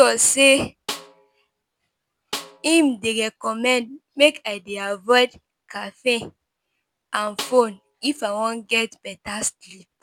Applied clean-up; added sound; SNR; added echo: none; Snare drum; 15 dB; none.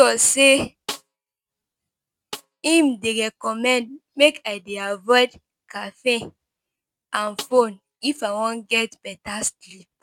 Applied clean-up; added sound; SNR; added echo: neural mask model RNNoise.